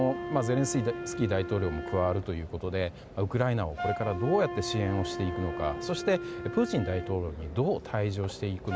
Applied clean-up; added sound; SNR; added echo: none; Wind instrument, woodwind instrument; 9 dB; none.